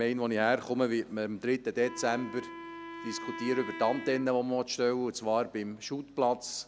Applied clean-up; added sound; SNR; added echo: none; Wind instrument, woodwind instrument; 12 dB; none.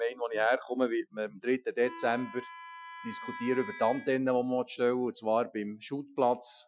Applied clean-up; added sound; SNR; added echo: classical method Wiener filter.